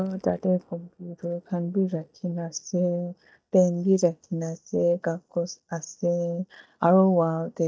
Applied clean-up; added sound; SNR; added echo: neural mask model DeepFilterNet 3.